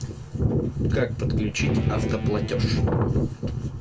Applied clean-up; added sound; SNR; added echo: none; Guitar; 13 dB; reverberation time 0.2 s.